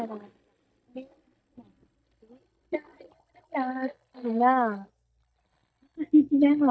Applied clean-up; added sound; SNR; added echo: neural mask model DeepFilterNet 3.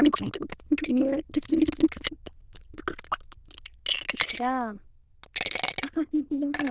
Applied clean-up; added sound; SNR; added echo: neural diffusion model UNIVERSE++.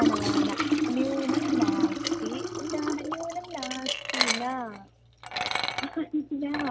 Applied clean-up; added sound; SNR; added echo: none; Liquid; -4 dB; none.